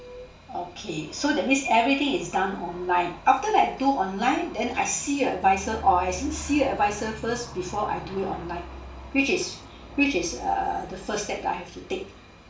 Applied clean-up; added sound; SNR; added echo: none; Aircraft; 16 dB; reverberation time 0.4 s.